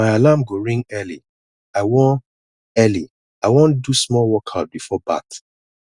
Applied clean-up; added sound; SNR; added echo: none; none; none; none.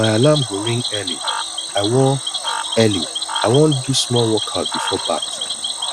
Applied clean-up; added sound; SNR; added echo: none; Cricket / Frog; 5 dB; none.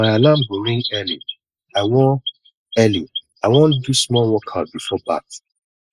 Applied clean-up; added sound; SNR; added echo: neural mask model Resemble Enhance denoiser.